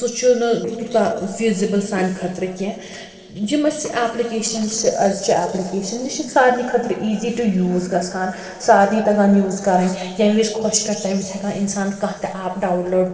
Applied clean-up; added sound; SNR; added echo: neural separator model SepFormer DNS4.